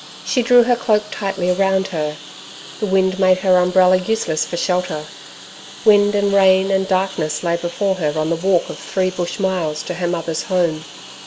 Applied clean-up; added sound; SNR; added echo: none; Engine; 18 dB; none.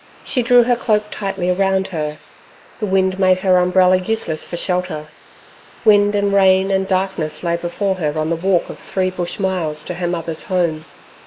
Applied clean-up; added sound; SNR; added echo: neural mask model Resemble Enhance denoiser.